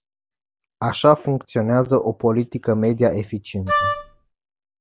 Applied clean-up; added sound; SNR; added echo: none; Wind instrument, woodwind instrument; 1 dB; none.